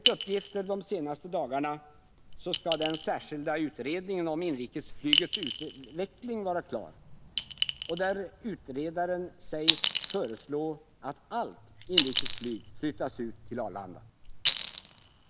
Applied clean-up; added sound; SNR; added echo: none; Chink, clink; 1 dB; none.